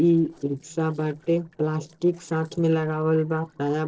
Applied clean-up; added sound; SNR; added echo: neural separator model SepFormer DNS4.